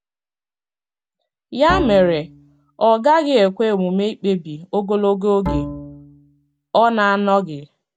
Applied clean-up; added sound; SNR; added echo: none; Bowed string instrument; 10 dB; none.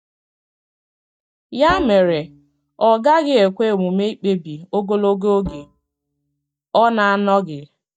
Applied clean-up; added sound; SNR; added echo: neural mask model DeepFilterNet 3.